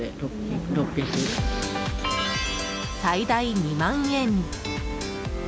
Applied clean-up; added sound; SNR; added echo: none; Train; 13 dB; none.